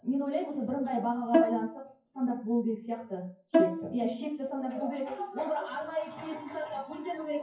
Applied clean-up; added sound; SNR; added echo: classical method WPE with log-MMSE.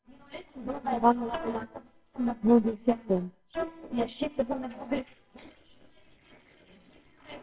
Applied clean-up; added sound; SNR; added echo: neural separator model SepFormer WHAMR!.